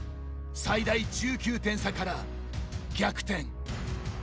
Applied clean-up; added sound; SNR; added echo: none; none; none; none.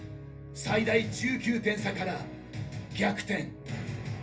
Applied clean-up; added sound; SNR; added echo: none; none; none; reverberation time 0.3 s.